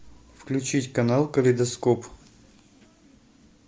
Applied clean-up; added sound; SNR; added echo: none; none; none; none.